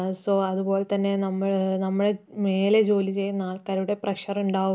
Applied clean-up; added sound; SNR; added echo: none; none; none; none.